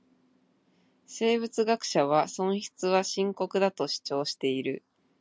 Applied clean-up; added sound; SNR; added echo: none; none; none; none.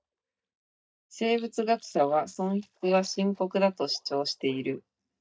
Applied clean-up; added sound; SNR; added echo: neural mask model DeepFilterNet 3.